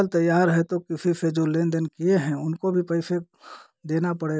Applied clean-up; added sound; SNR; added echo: none; none; none; none.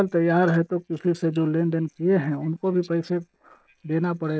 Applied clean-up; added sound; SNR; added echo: neural separator model SepFormer DNS4.